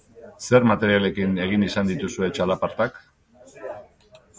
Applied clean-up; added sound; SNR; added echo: none; none; none; none.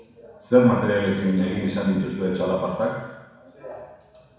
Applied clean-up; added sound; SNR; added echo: none; none; none; reverberation time 1.1 s.